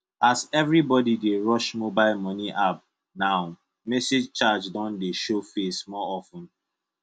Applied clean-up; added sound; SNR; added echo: none; none; none; none.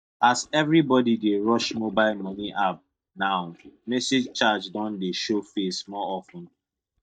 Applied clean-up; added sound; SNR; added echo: neural mask model DeepFilterNet 3.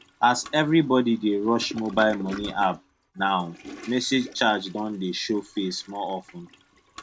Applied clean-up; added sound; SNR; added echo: none; Toilet flush; 18 dB; none.